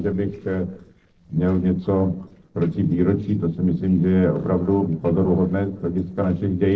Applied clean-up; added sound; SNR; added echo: neural separator model SepFormer DNS4.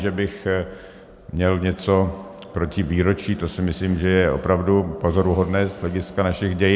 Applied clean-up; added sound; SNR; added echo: none; none; none; none.